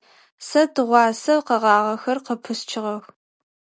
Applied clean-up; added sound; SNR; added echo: none; none; none; none.